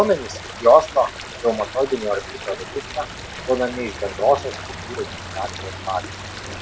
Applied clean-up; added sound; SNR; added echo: none; Stream; 11 dB; none.